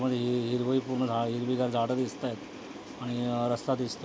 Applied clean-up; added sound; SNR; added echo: none; none; none; none.